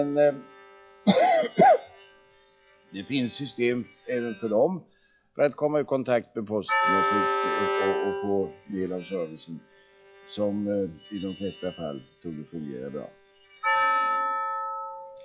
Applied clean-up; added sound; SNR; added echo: classical method log-MMSE.